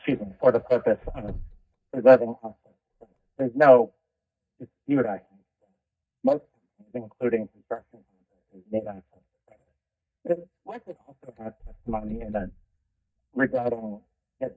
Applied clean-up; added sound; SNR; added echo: neural mask model DeepFilterNet 3.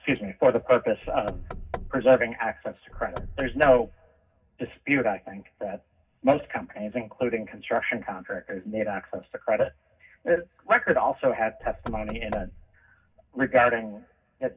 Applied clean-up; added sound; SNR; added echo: none; Knock / Wood; 12 dB; reverberation time 0.4 s.